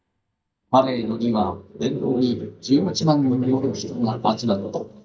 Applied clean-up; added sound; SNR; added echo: neural mask model DeepFilterNet 3.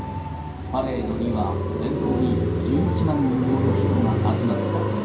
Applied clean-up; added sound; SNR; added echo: none; Car passing by; -2 dB; reverberation time 0.5 s.